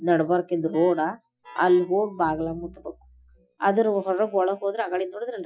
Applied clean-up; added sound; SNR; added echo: classical method Wiener filter.